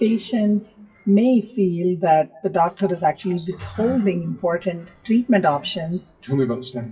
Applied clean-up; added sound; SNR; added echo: classical method WPE with log-MMSE.